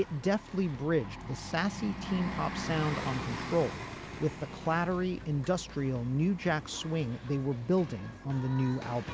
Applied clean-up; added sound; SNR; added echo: none; Bus; 10 dB; none.